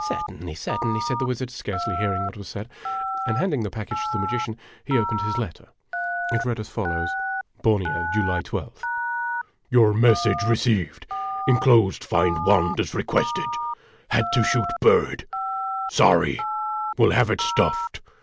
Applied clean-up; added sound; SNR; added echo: none; Telephone; 5 dB; none.